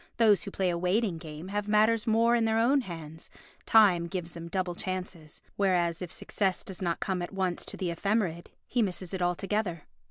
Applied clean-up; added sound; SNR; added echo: none; none; none; none.